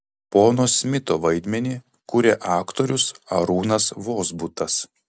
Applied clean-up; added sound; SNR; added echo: none; none; none; none.